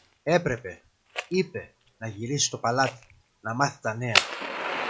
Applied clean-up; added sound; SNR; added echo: none; Fire; 5 dB; none.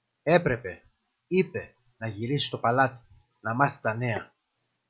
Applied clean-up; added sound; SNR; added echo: none; none; none; none.